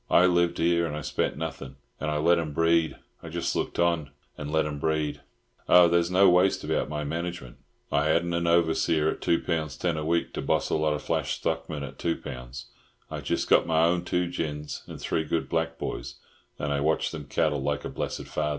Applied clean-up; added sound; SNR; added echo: none; none; none; none.